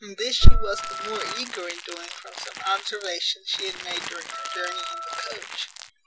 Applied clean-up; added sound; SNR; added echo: none; Crackle + Wind instrument, woodwind instrument; 15 dB; none.